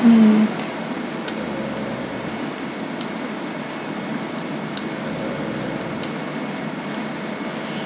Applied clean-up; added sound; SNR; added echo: none; Burping, eructation; 15 dB; none.